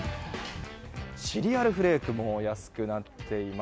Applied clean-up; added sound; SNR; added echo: none; none; none; none.